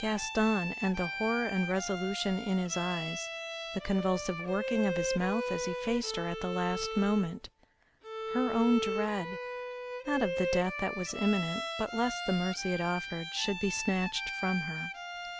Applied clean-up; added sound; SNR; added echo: none; Bowed string instrument; 5 dB; none.